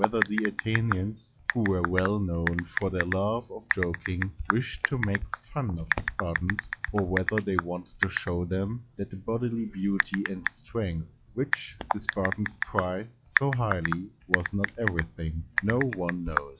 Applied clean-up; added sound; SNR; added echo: classical method log-MMSE.